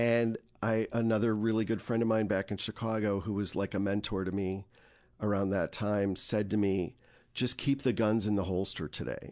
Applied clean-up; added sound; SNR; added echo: none; none; none; none.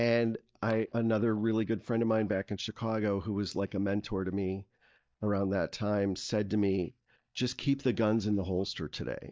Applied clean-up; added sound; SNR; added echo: neural mask model DeepFilterNet 3.